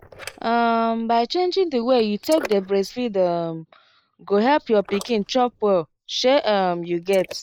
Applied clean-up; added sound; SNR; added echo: neural mask model Resemble Enhance denoiser.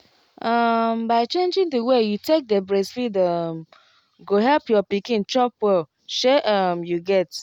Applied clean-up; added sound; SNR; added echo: none; none; none; none.